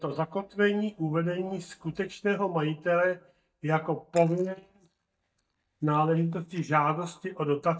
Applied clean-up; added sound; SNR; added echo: neural mask model DeepFilterNet 3.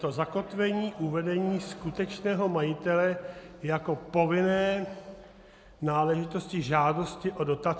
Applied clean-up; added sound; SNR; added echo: none; none; none; none.